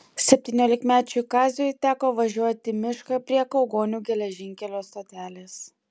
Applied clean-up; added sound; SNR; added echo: none; none; none; none.